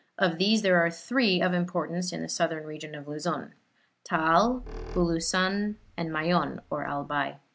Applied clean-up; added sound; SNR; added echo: none; Squeak; 16 dB; none.